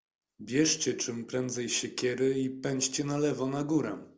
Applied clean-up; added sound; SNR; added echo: none; none; none; none.